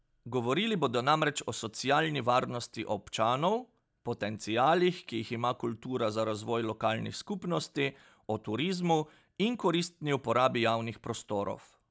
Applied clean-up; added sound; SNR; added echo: none; none; none; none.